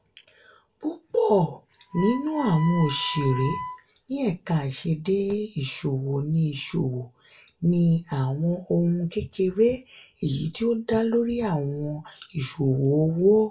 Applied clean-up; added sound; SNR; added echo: none; Wind instrument, woodwind instrument; 12 dB; reverberation time 0.2 s.